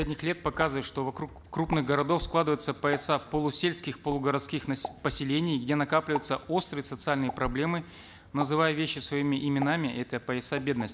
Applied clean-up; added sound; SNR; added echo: none; Explosion; 16 dB; none.